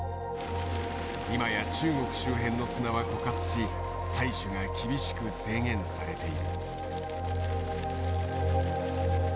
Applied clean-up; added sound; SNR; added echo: none; none; none; none.